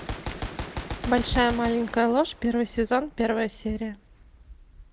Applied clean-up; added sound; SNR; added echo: none; Gunshot, gunfire; 11 dB; none.